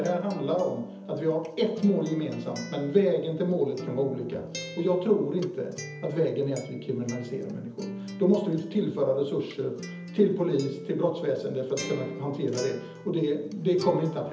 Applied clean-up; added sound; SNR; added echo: none; Acoustic guitar; 12 dB; reverberation time 0.7 s.